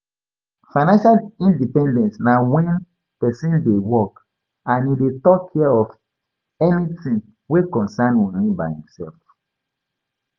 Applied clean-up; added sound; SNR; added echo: none; none; none; none.